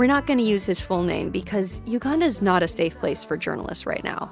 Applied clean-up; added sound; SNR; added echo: none; none; none; none.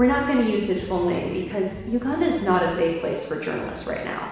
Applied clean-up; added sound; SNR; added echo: none; none; none; reverberation time 1.1 s.